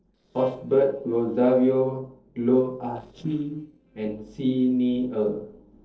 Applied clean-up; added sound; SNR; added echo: neural separator model SepFormer DNS4.